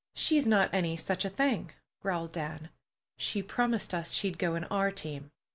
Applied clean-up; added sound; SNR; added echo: none; none; none; none.